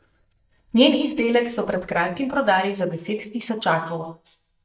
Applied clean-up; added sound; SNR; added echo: neural mask model DeepFilterNet 3.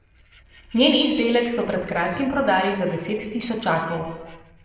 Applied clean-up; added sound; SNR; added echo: neural separator model SepFormer DNS4.